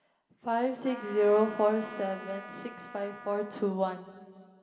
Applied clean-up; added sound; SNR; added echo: none; Trumpet; 17 dB; reverberation time 2.1 s.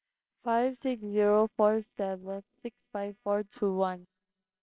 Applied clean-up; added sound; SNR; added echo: neural separator model SepFormer WHAMR!.